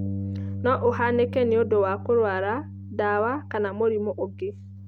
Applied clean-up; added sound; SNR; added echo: none; Bass guitar; 9 dB; none.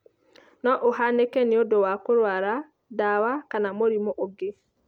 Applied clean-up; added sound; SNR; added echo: none; none; none; none.